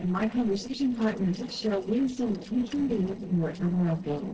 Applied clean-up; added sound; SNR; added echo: neural separator model SepFormer DNS4.